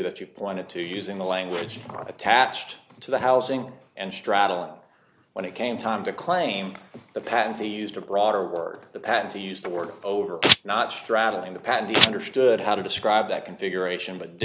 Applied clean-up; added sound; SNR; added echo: none; Domestic sounds, home sounds; -3 dB; none.